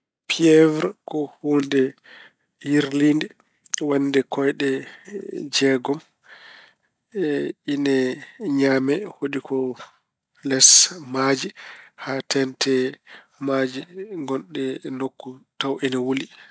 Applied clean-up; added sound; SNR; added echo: none; none; none; none.